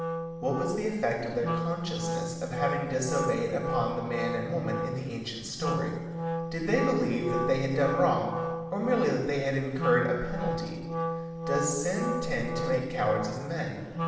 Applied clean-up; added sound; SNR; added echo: none; Wind instrument, woodwind instrument; 3 dB; reverberation time 1.2 s.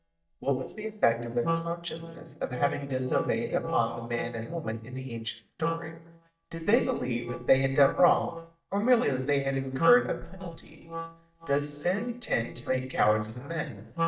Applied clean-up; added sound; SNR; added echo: neural mask model DeepFilterNet 3.